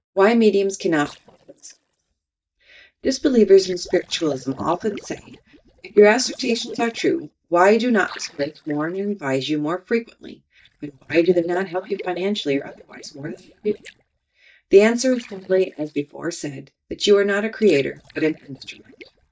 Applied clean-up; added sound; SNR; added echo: neural mask model DeepFilterNet 3.